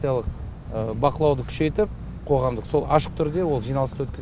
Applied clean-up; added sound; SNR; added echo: none; Fireworks; 12 dB; none.